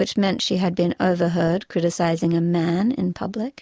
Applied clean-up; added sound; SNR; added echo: none; none; none; none.